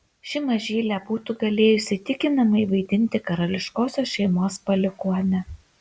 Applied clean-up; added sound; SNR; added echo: none; none; none; none.